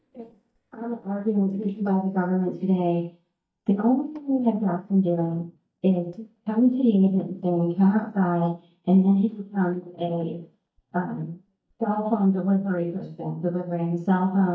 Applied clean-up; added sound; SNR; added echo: neural mask model DeepFilterNet 3.